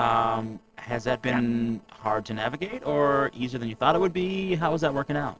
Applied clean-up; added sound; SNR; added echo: neural separator model SepFormer DNS4.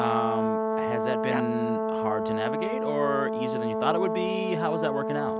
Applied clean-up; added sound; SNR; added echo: none; Brass instrument; -2 dB; none.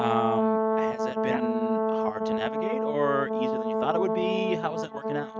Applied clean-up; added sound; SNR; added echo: neural mask model RNNoise.